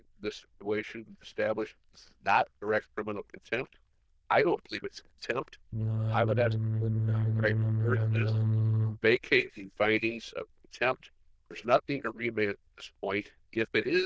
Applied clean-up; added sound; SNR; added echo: neural diffusion model UNIVERSE++.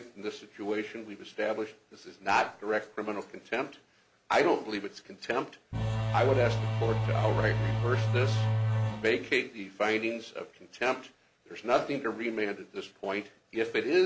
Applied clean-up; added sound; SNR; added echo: none; Engine / Domestic sounds, home sounds; -3 dB; none.